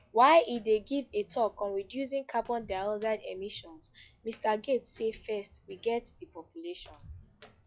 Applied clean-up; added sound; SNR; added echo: classical method log-MMSE.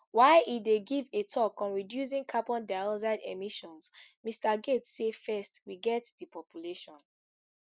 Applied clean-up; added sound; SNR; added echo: none; none; none; none.